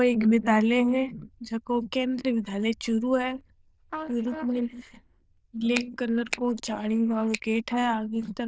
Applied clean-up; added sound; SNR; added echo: neural diffusion model UNIVERSE++.